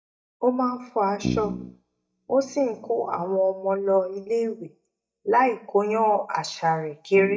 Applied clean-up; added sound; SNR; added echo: neural mask model DeepFilterNet 3.